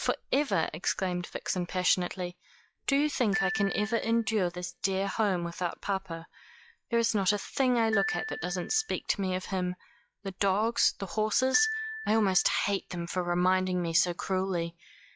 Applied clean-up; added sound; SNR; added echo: classical method log-MMSE.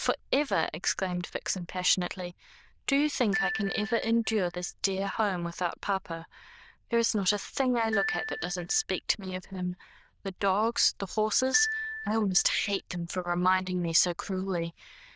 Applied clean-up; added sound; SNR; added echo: neural diffusion model UNIVERSE++.